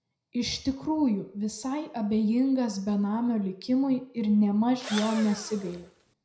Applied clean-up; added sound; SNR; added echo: none; Engine / Drill; 12 dB; reverberation time 0.5 s.